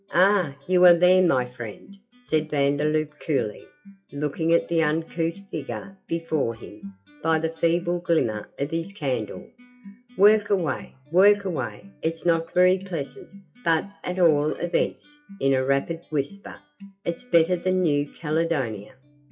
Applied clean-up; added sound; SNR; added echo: classical method WPE with log-MMSE.